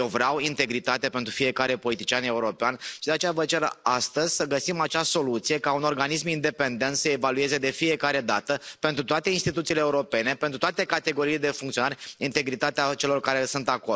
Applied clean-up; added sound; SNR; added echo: none; none; none; none.